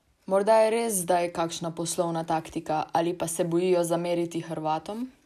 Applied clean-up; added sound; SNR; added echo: none; none; none; none.